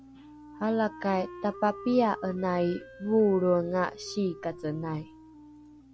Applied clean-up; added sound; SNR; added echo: none; Wind instrument, woodwind instrument; 17 dB; none.